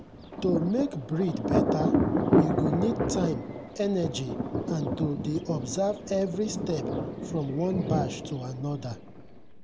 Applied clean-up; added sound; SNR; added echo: none; Thunder; -1 dB; none.